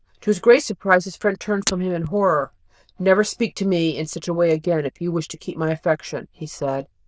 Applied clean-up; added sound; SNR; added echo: neural diffusion model UNIVERSE++.